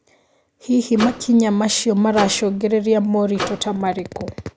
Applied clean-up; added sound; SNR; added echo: none; Microwave oven; 12 dB; none.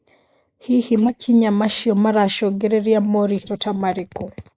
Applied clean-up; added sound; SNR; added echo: neural mask model Resemble Enhance denoiser.